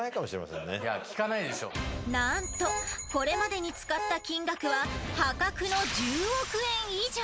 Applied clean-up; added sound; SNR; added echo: none; Alarm / Car; 7 dB; none.